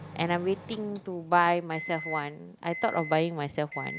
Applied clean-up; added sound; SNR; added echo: none; Microwave oven; 13 dB; none.